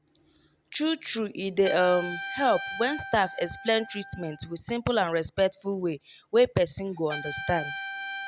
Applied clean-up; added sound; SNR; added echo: none; Trumpet; 12 dB; none.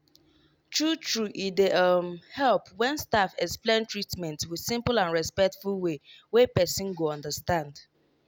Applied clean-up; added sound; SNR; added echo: none; none; none; none.